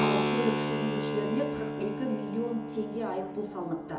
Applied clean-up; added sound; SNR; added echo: none; Keyboard (musical); 0 dB; reverberation time 1.0 s.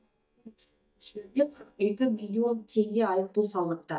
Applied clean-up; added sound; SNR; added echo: neural mask model DeepFilterNet 3.